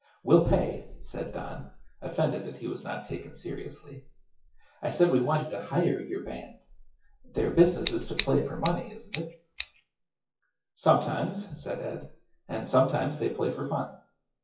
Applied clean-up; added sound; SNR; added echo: classical method WPE with log-MMSE.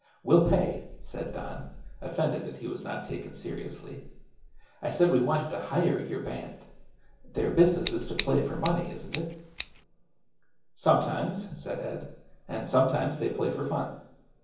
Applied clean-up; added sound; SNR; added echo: none; Scissors; 7 dB; reverberation time 0.7 s.